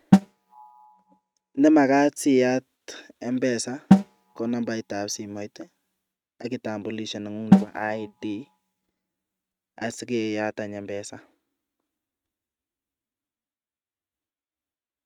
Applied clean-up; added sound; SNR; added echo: neural mask model RNNoise.